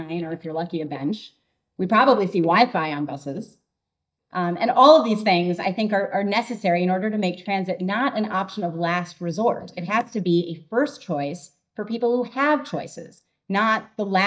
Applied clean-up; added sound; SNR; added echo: neural mask model DeepFilterNet 3.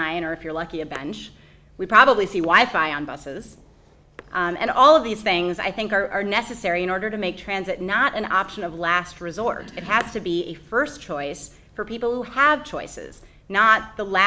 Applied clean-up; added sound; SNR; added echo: none; none; none; none.